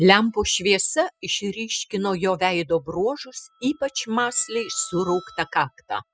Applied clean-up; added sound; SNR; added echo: classical method spectral subtraction.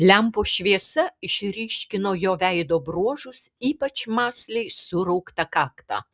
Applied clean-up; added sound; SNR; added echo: none; none; none; none.